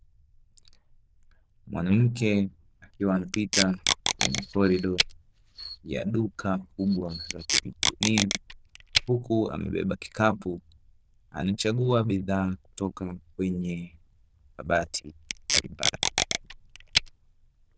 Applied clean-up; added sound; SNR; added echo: neural diffusion model UNIVERSE++.